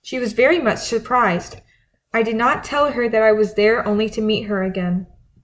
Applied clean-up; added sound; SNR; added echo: none; none; none; none.